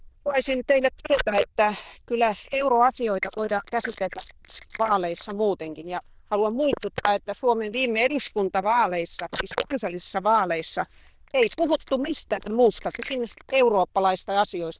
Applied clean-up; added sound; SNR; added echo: neural diffusion model UNIVERSE++.